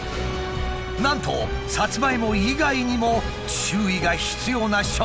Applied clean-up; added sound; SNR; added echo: none; none; none; none.